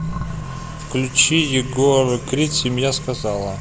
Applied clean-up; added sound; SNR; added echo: none; Accelerating, revving, vroom; 10 dB; none.